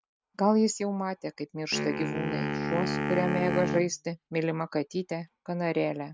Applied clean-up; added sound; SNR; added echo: neural mask model RNNoise.